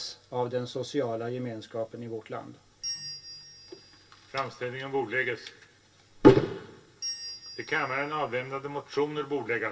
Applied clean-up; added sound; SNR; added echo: none; Bell; 13 dB; reverberation time 0.1 s.